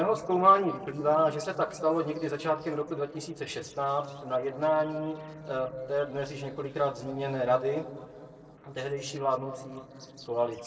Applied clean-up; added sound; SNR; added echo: neural separator model SepFormer DNS4.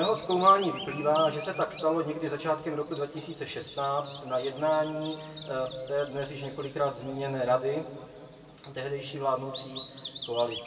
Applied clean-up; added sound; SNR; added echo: none; Bird vocalization, bird call, bird song; 13 dB; reverberation time 1.8 s.